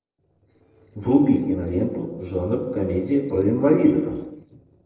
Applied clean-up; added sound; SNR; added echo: neural separator model SepFormer DNS4.